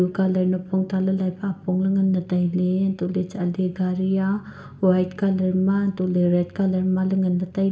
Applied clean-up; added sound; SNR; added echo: none; none; none; reverberation time 1.2 s.